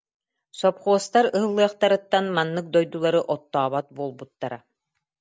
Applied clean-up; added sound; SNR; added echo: none; none; none; none.